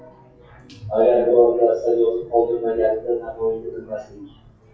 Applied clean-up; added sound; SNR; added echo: classical method WPE with log-MMSE.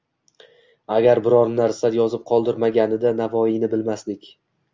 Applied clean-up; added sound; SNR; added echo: none; none; none; none.